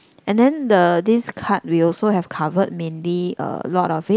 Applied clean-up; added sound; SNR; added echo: none; none; none; none.